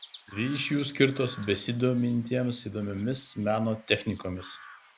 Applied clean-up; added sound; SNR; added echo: none; Chirp, tweet; 17 dB; none.